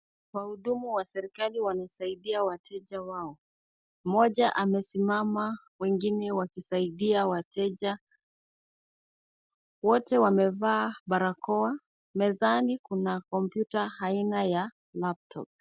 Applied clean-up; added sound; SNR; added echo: none; none; none; none.